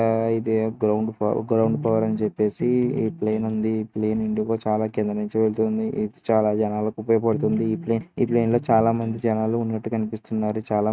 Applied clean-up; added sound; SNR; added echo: neural mask model RNNoise.